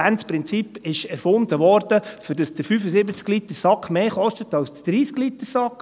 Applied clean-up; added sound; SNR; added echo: none; none; none; none.